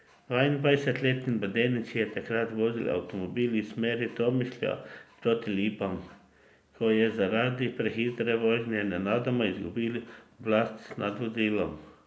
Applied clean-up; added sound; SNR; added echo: none; none; none; none.